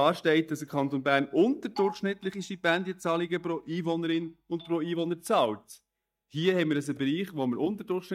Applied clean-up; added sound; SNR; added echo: neural mask model DeepFilterNet 3.